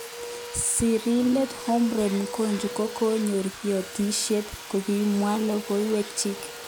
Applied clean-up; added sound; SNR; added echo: none; Domestic sounds, home sounds; 12 dB; none.